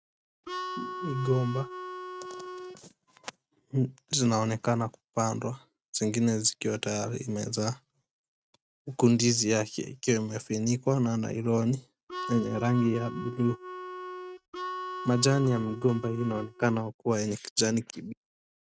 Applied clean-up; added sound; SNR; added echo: neural mask model RNNoise.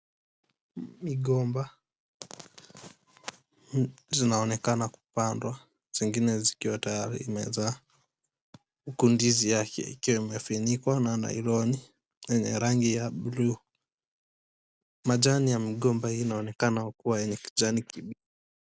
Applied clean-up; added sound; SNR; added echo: none; none; none; none.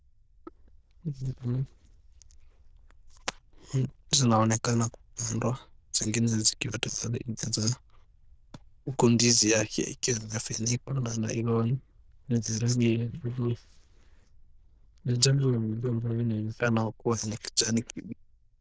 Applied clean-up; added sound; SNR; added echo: neural diffusion model UNIVERSE++.